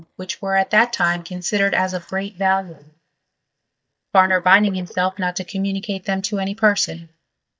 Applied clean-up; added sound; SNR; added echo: neural mask model DeepFilterNet 3.